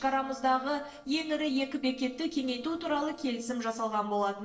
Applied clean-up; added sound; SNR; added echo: neural separator model SepFormer DNS4.